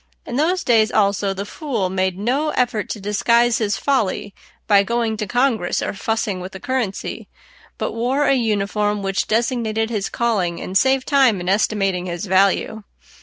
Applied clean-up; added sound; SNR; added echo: none; none; none; none.